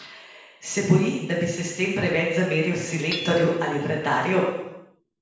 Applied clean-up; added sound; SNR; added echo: none; Hammer / Chink, clink; 19 dB; reverberation time 0.9 s.